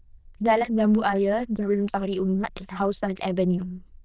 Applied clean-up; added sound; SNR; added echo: neural diffusion model UNIVERSE++.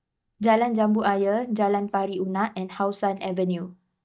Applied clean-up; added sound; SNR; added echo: neural mask model DeepFilterNet 3.